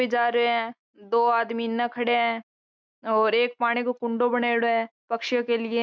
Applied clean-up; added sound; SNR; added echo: none; none; none; none.